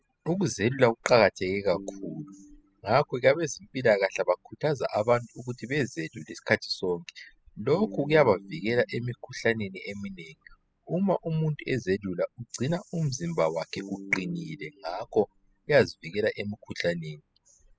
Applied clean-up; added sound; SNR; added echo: classical method spectral subtraction.